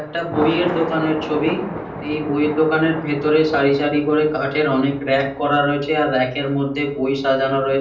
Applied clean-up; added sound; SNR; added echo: none; Thunder; 12 dB; reverberation time 0.6 s.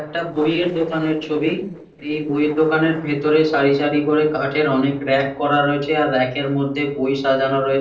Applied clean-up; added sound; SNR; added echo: neural separator model SepFormer DNS4.